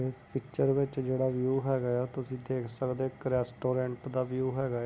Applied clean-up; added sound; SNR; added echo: none; none; none; none.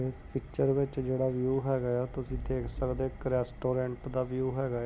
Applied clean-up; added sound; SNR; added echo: none; Thunder; 12 dB; none.